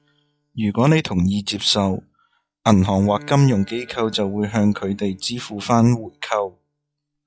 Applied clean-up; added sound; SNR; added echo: classical method log-MMSE.